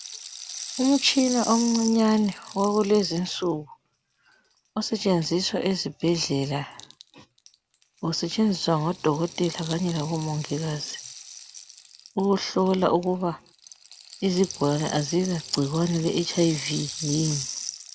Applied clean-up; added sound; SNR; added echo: none; Rattle (instrument); 14 dB; none.